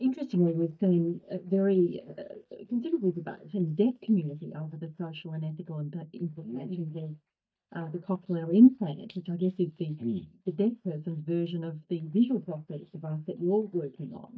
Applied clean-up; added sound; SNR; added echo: neural mask model DeepFilterNet 3.